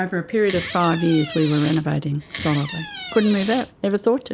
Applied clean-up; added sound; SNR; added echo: none; Door; 12 dB; none.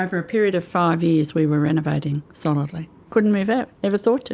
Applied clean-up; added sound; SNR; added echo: none; none; none; none.